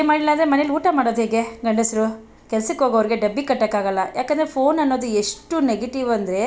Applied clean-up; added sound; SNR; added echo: none; none; none; none.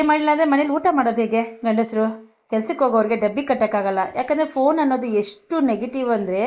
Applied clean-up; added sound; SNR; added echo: neural mask model Resemble Enhance denoiser.